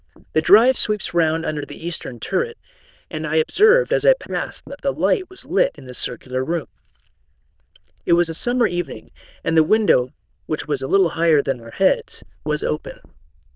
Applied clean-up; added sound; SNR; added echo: neural diffusion model UNIVERSE++.